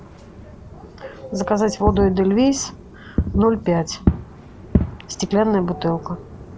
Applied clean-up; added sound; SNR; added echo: none; Fireworks; 5 dB; none.